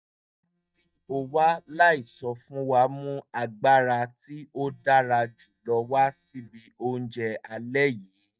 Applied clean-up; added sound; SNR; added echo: neural mask model DeepFilterNet 3.